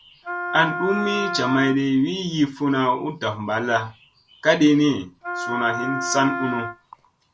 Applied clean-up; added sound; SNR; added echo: none; Wind instrument, woodwind instrument; 6 dB; none.